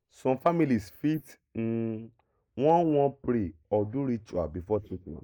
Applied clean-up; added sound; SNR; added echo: neural mask model Resemble Enhance denoiser.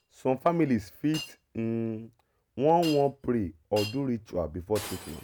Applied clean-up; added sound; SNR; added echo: none; Shatter; 17 dB; none.